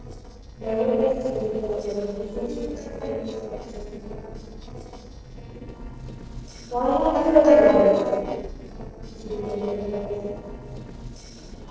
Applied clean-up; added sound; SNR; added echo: neural separator model SepFormer DNS4.